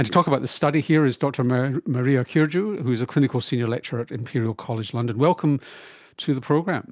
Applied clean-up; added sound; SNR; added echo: none; none; none; none.